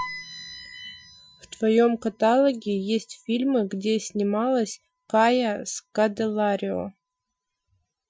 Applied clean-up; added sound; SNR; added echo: classical method Wiener filter.